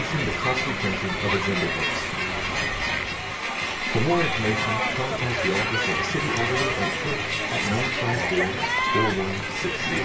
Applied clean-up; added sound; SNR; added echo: none; Crowd; -2 dB; reverberation time 0.2 s.